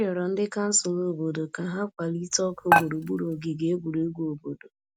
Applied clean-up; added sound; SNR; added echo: none; Dishes, pots, and pans; -2 dB; none.